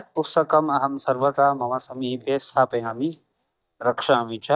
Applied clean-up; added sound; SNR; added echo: neural mask model DeepFilterNet 3.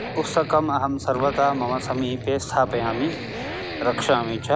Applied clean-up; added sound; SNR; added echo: none; Accelerating, revving, vroom; 9 dB; none.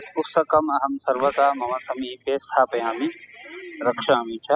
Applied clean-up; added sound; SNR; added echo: classical method spectral subtraction.